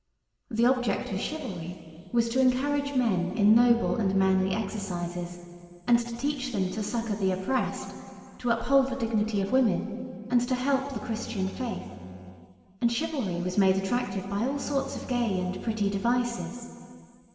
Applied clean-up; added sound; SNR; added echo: none; Bowed string instrument; 18 dB; reverberation time 2.3 s.